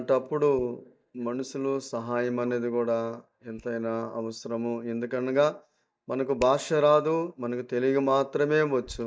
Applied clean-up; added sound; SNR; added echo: neural mask model DeepFilterNet 3.